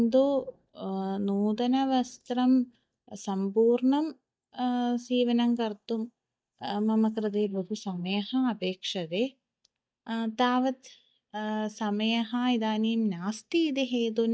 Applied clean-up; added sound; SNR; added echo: neural mask model DeepFilterNet 3.